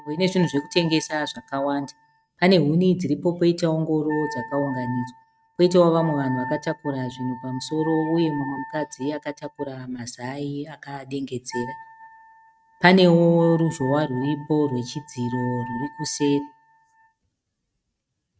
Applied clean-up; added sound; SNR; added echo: neural mask model RNNoise.